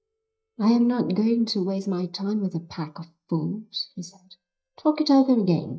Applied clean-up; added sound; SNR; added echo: neural mask model DeepFilterNet 3.